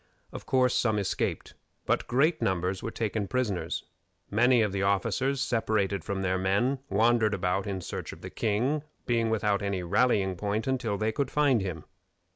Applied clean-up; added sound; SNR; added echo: none; none; none; none.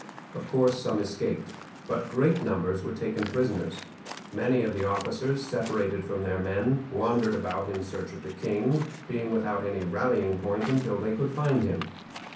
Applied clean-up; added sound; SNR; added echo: none; Waves, surf; 15 dB; reverberation time 0.6 s.